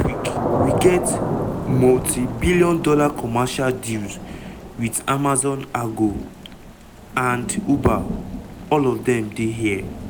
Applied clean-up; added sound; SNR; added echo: none; Thunder / Rain; 6 dB; none.